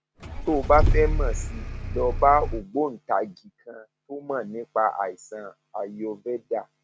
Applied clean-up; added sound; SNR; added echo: none; Engine starting / Car; -2 dB; none.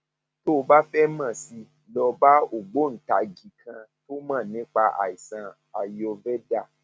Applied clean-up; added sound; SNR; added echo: none; none; none; none.